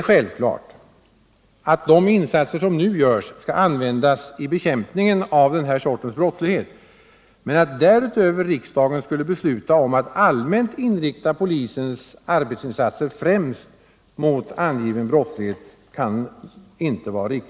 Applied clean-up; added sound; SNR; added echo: none; none; none; none.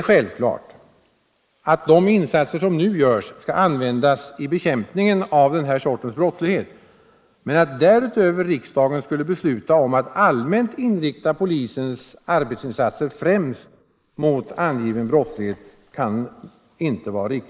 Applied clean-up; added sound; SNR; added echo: neural mask model Resemble Enhance denoiser.